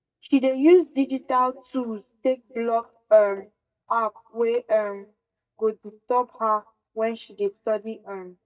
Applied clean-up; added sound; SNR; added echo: neural mask model DeepFilterNet 3.